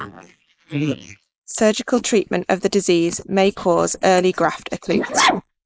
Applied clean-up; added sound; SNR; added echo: neural mask model Resemble Enhance denoiser.